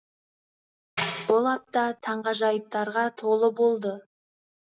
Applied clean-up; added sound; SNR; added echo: none; Tambourine; -4 dB; none.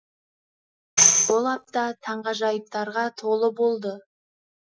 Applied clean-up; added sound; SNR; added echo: classical method Wiener filter.